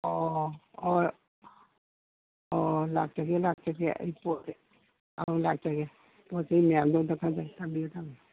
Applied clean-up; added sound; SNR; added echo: none; none; none; none.